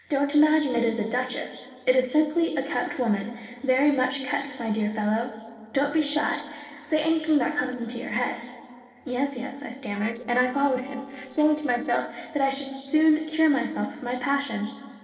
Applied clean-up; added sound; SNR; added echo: neural separator model SepFormer DNS4.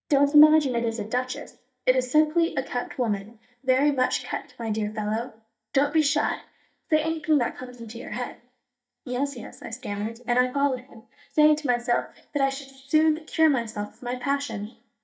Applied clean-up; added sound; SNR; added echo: neural mask model DeepFilterNet 3.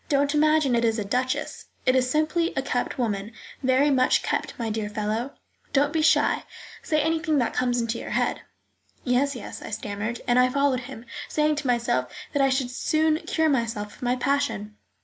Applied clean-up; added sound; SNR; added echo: none; none; none; none.